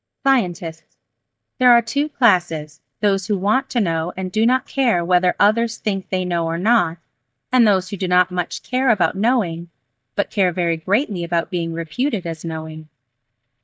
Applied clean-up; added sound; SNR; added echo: neural mask model DeepFilterNet 3.